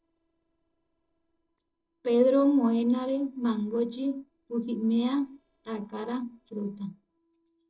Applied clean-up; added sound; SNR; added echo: neural separator model SepFormer DNS4.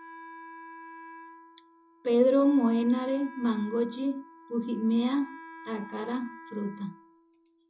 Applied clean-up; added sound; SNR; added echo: none; Wind instrument, woodwind instrument; 18 dB; reverberation time 0.2 s.